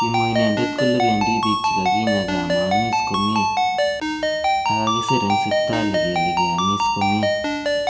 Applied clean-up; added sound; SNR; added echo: none; Ringtone; -4 dB; reverberation time 1.1 s.